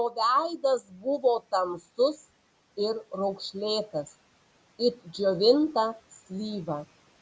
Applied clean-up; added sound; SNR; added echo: none; none; none; none.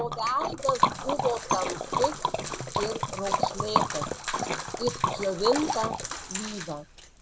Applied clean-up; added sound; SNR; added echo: none; Liquid; -2 dB; none.